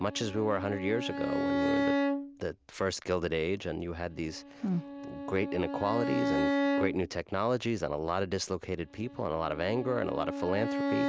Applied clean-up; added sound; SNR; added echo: none; Bowed string instrument; 2 dB; none.